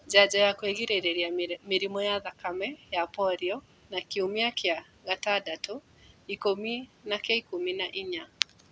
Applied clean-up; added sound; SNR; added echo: none; none; none; none.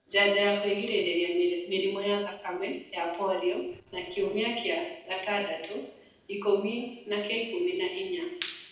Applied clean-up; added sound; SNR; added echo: neural separator model SepFormer DNS4.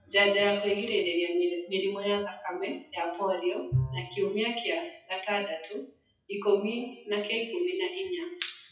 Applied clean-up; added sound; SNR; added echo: classical method WPE with log-MMSE.